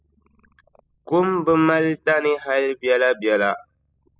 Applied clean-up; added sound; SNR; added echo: classical method spectral subtraction.